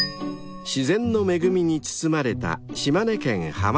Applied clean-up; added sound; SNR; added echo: none; none; none; none.